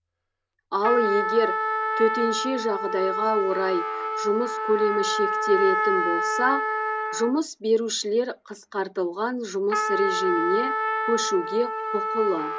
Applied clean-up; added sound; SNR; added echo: none; Trumpet; 2 dB; none.